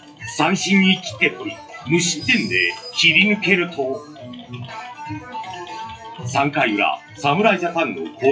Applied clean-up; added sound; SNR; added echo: classical method WPE with log-MMSE.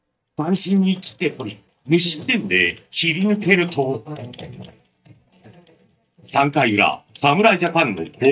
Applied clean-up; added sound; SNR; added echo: neural mask model DeepFilterNet 3.